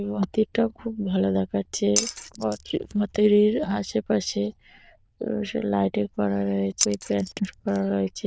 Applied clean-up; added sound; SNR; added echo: neural diffusion model UNIVERSE++.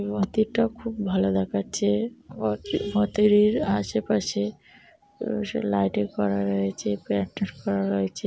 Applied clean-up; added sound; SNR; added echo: none; none; none; none.